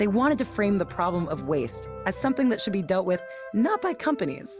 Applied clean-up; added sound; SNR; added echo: none; Wind instrument, woodwind instrument; 17 dB; none.